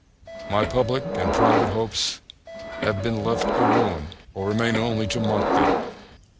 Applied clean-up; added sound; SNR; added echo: none; Subway, metro, underground; -1 dB; none.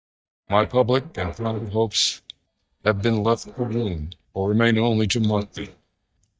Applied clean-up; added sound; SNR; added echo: neural mask model DeepFilterNet 3.